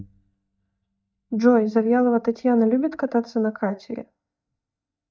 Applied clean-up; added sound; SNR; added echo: neural mask model DeepFilterNet 3.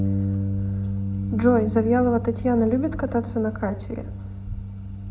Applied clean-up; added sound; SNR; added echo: none; Bass guitar; 4 dB; reverberation time 0.4 s.